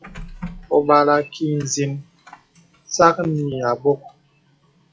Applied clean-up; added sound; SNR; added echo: classical method log-MMSE.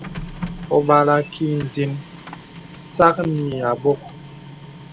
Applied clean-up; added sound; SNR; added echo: none; Printer; 14 dB; none.